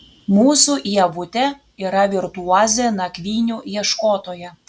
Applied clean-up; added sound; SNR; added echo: none; none; none; none.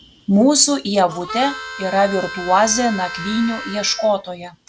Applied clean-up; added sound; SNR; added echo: none; Harmonica; 12 dB; none.